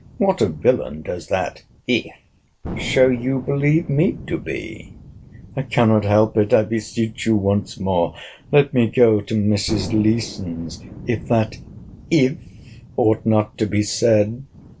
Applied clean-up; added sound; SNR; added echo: none; Thunder; 17 dB; none.